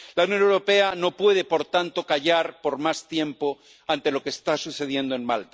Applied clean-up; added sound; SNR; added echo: none; none; none; none.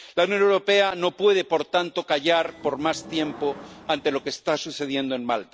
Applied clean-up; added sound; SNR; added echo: none; Subway, metro, underground / Sliding door; 18 dB; none.